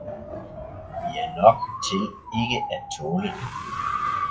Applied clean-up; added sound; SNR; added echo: classical method WPE with log-MMSE.